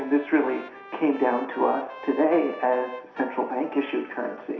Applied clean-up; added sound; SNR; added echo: none; Trumpet; 17 dB; reverberation time 0.7 s.